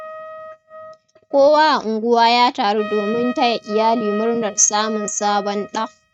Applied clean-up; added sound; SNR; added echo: neural mask model RNNoise.